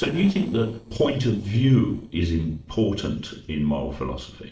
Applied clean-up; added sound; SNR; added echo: neural separator model SepFormer DNS4.